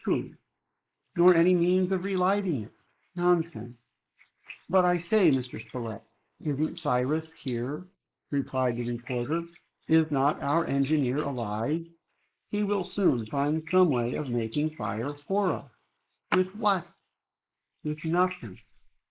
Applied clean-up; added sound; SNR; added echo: neural mask model Resemble Enhance denoiser.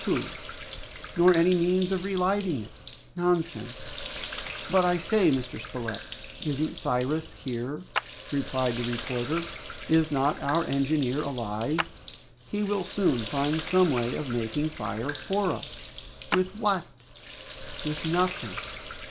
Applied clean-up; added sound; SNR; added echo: none; Clapping + Sink (filling or washing); 10 dB; none.